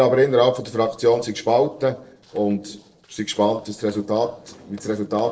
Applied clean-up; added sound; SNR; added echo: neural separator model SepFormer DNS4.